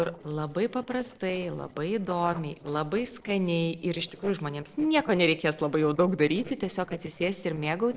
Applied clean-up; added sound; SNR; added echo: neural separator model SepFormer DNS4.